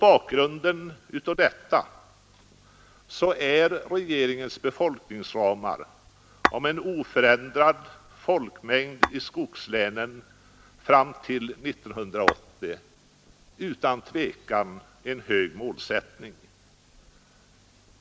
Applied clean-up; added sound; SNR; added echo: none; Tap / Glass; 4 dB; none.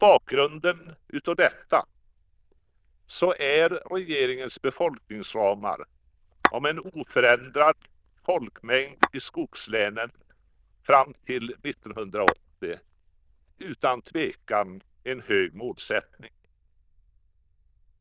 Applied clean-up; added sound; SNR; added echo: neural diffusion model UNIVERSE++.